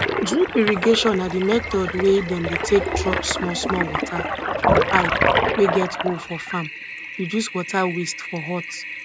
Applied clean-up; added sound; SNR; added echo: none; Toilet flush; 2 dB; none.